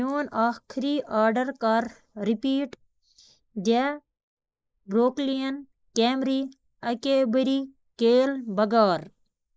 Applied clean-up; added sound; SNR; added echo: neural mask model Resemble Enhance denoiser.